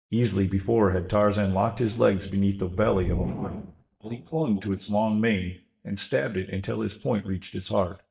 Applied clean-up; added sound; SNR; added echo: neural mask model DeepFilterNet 3.